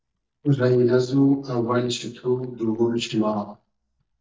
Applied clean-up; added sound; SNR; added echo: neural mask model DeepFilterNet 3.